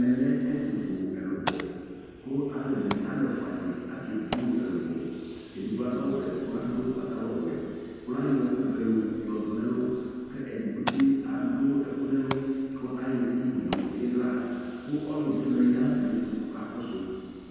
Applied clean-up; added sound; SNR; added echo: none; Fire; 15 dB; reverberation time 2.1 s.